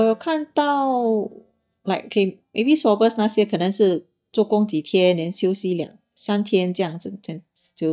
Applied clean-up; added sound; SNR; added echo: neural mask model DeepFilterNet 3.